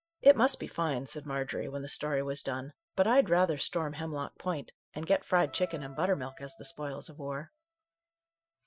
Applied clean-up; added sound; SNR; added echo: classical method Wiener filter.